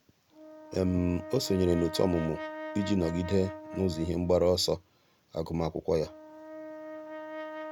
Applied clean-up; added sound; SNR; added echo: none; Brass instrument; 12 dB; none.